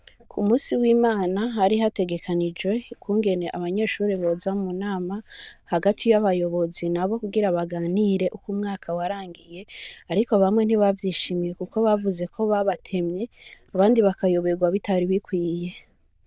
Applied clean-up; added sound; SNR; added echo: neural diffusion model UNIVERSE++.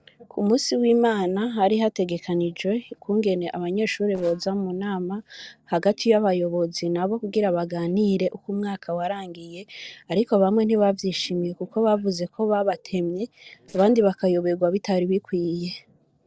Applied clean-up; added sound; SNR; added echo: neural separator model SepFormer DNS4.